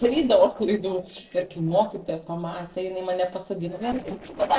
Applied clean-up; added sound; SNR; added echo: neural separator model SepFormer DNS4.